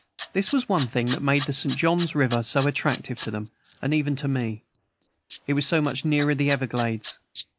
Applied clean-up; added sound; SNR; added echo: neural mask model Resemble Enhance denoiser.